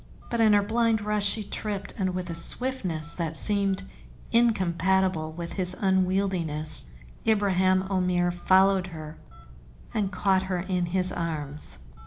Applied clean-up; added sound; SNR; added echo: none; Telephone; 17 dB; reverberation time 0.4 s.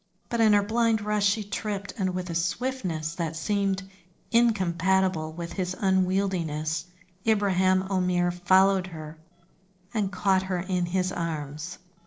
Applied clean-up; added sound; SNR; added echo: neural separator model SepFormer DNS4.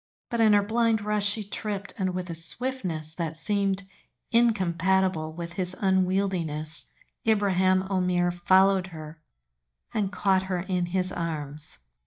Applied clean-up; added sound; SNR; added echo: neural mask model DeepFilterNet 3.